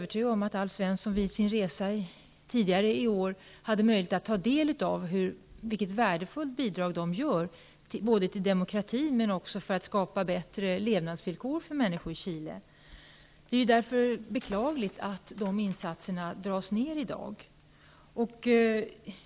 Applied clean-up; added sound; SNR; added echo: none; none; none; none.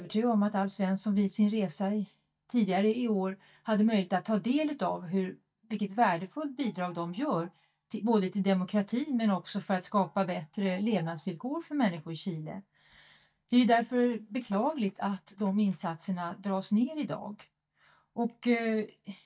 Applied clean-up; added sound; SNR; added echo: neural mask model DeepFilterNet 3.